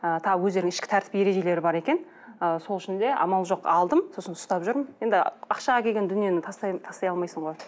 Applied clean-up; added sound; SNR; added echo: none; none; none; none.